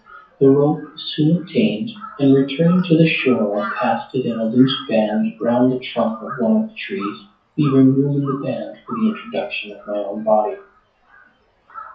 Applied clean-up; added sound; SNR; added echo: classical method WPE with log-MMSE.